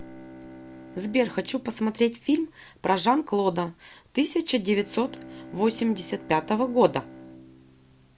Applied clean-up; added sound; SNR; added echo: none; Bowed string instrument; 20 dB; none.